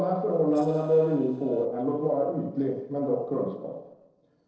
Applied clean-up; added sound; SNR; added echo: neural separator model SepFormer DNS4.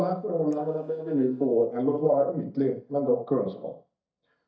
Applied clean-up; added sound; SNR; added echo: neural mask model DeepFilterNet 3.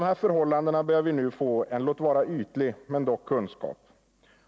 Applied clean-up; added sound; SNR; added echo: none; none; none; none.